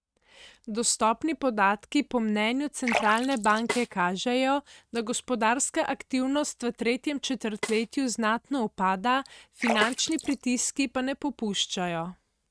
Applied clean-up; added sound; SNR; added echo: neural mask model RNNoise.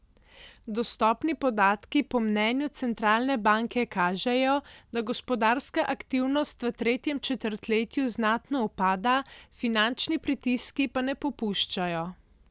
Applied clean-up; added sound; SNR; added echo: none; none; none; none.